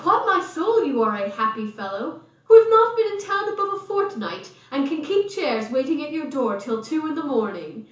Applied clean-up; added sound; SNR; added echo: none; none; none; reverberation time 0.7 s.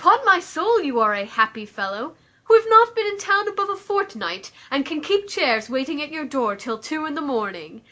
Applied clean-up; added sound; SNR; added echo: none; none; none; none.